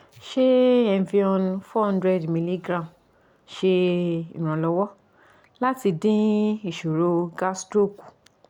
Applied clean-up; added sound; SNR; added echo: none; none; none; none.